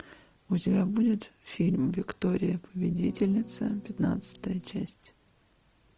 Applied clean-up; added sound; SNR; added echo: none; Electric guitar / Strum; 19 dB; none.